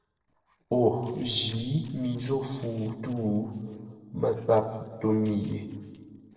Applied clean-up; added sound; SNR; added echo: neural separator model SepFormer DNS4.